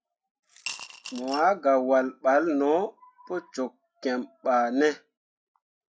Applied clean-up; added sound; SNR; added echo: classical method log-MMSE.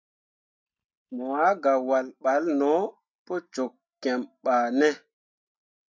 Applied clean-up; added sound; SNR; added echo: neural mask model DeepFilterNet 3.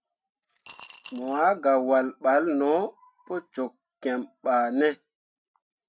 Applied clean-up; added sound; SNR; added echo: neural mask model RNNoise.